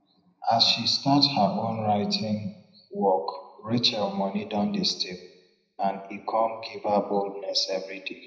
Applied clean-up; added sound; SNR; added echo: none; none; none; reverberation time 0.7 s.